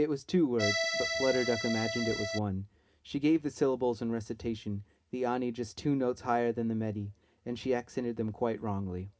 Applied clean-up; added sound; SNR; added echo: none; Accordion; 1 dB; reverberation time 0.3 s.